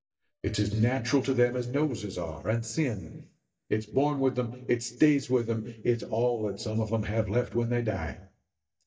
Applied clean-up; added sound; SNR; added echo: neural mask model DeepFilterNet 3.